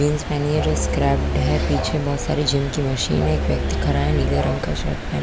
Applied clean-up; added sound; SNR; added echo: none; Musical instrument; 3 dB; none.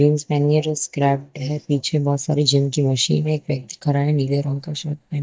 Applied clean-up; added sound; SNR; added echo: neural mask model DeepFilterNet 3.